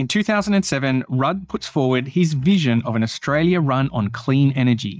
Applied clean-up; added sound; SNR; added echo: neural mask model DeepFilterNet 3.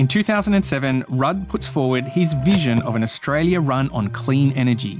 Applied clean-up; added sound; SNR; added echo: none; Wind instrument, woodwind instrument + Car; 17 dB; none.